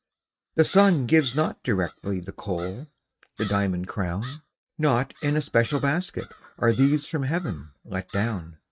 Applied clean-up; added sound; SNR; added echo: neural mask model RNNoise.